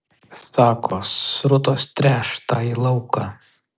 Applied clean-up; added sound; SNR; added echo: none; none; none; none.